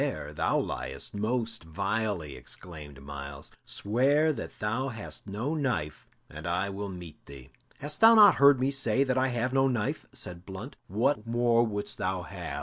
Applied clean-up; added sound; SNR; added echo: none; none; none; none.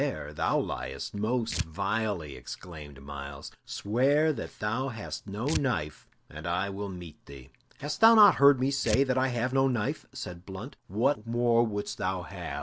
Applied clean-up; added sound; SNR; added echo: none; Tearing; 13 dB; none.